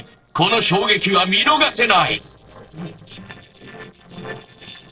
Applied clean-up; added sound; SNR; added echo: neural separator model SepFormer DNS4.